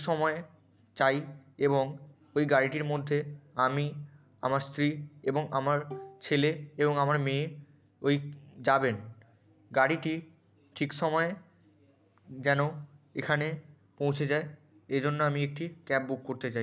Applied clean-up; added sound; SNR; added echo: none; Bowed string instrument; 18 dB; none.